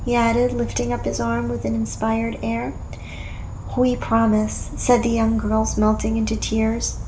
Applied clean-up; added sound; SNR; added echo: none; Insect; 8 dB; reverberation time 1.6 s.